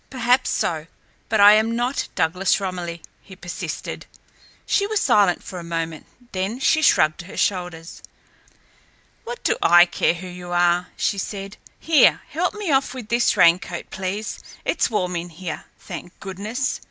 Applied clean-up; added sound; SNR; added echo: none; none; none; none.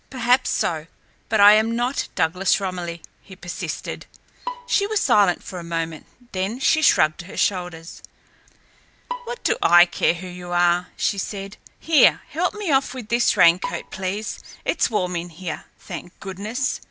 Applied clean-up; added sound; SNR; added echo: none; Bowed string instrument; 14 dB; none.